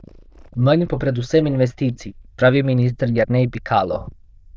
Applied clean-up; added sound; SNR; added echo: neural diffusion model UNIVERSE++.